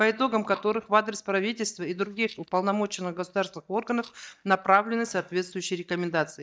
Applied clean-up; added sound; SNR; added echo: neural mask model DeepFilterNet 3.